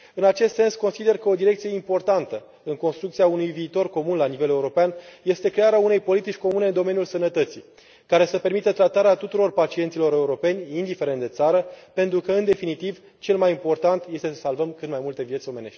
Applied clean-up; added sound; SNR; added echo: none; none; none; none.